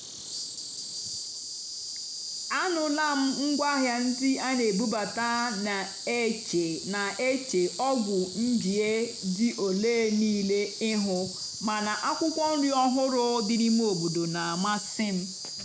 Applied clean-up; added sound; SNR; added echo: none; Insect; 9 dB; none.